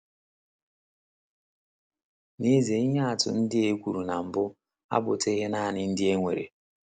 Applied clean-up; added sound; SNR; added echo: none; none; none; none.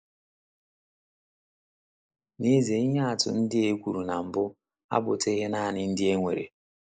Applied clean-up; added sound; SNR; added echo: neural mask model Resemble Enhance denoiser.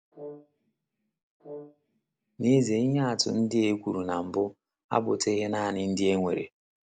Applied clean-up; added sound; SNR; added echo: none; Brass instrument; 19 dB; none.